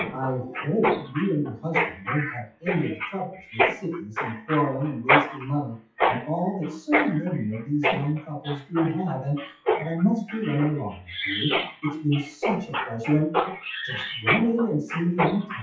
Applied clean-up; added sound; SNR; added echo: classical method WPE with log-MMSE.